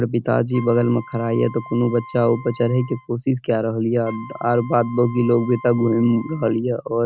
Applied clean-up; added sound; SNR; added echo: none; Wind instrument, woodwind instrument; 20 dB; none.